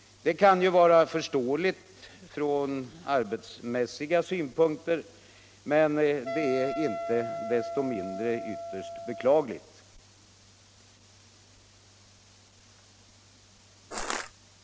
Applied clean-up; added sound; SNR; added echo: none; Crushing + Wind instrument, woodwind instrument; 7 dB; none.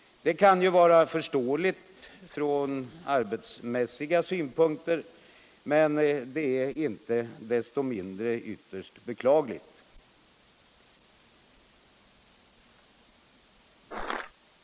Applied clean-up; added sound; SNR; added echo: neural mask model Resemble Enhance denoiser.